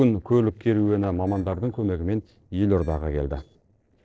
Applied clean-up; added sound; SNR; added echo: neural separator model SepFormer DNS4.